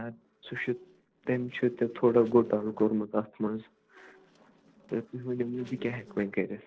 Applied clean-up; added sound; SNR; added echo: neural separator model SepFormer DNS4.